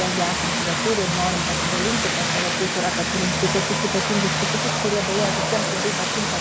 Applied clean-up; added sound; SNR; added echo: none; Vehicle; -3 dB; none.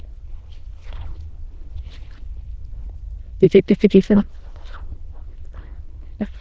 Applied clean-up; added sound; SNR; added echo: neural diffusion model UNIVERSE++.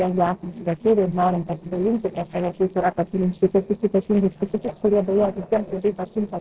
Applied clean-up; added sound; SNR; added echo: neural separator model SepFormer DNS4.